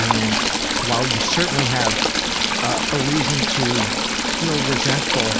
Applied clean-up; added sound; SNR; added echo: none; Stream / Trickle, dribble; -3 dB; none.